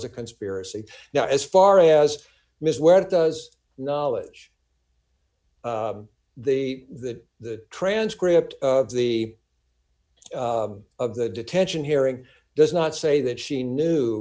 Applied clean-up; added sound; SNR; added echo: none; none; none; none.